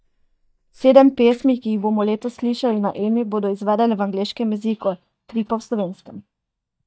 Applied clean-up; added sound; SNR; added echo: neural mask model DeepFilterNet 3.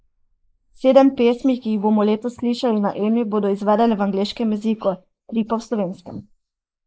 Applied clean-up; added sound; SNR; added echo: neural mask model Resemble Enhance denoiser.